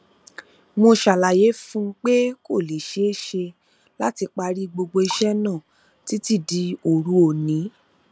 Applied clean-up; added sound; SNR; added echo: none; Drip; 18 dB; none.